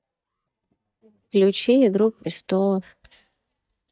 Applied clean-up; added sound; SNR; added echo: neural mask model DeepFilterNet 3.